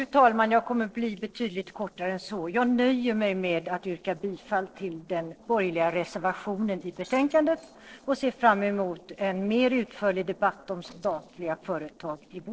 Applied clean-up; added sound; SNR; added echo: neural separator model SepFormer DNS4.